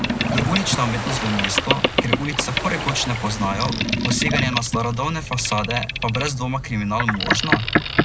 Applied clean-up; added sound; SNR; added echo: none; Boat, Water vehicle; -1 dB; none.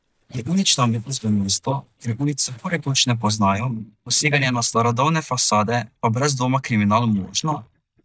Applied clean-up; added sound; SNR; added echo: neural mask model DeepFilterNet 3.